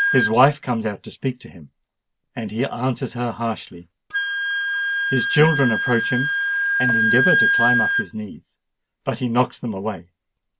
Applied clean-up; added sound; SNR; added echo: none; Wind instrument, woodwind instrument; 1 dB; none.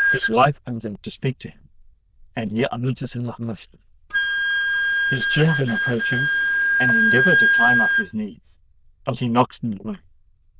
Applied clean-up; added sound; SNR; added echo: neural diffusion model UNIVERSE++.